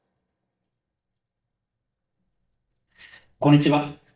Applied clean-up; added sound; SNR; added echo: neural mask model DeepFilterNet 3.